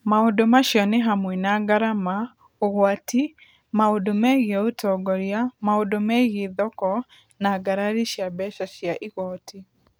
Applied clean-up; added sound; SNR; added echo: none; none; none; none.